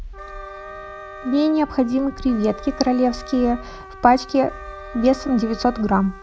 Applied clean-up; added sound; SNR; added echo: none; Wind instrument, woodwind instrument + Trumpet; 16 dB; none.